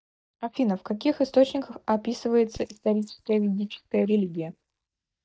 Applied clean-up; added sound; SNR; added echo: neural mask model DeepFilterNet 3.